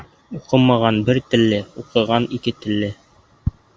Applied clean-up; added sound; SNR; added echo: none; none; none; none.